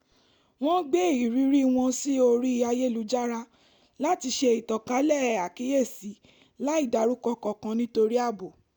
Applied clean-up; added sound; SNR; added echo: none; none; none; none.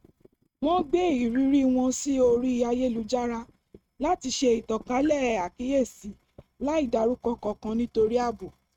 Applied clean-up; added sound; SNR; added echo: neural mask model RNNoise.